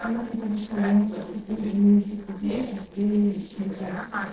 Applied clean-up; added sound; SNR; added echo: neural separator model SepFormer DNS4.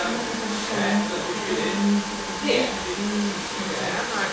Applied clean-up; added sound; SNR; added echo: none; Domestic sounds, home sounds; -1 dB; reverberation time 0.6 s.